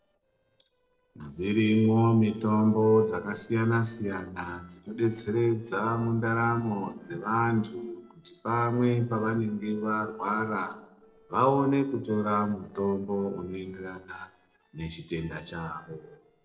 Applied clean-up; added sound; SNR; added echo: neural separator model SepFormer DNS4.